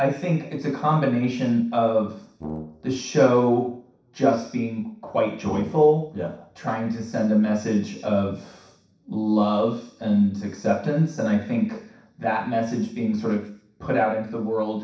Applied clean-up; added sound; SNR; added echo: neural separator model SepFormer DNS4.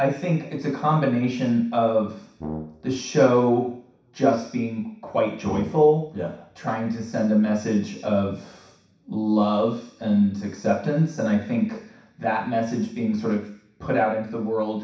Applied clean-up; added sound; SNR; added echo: none; Brass instrument; 14 dB; reverberation time 0.6 s.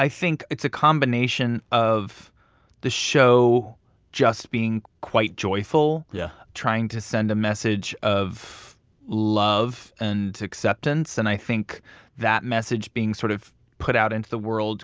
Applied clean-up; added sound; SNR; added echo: none; none; none; none.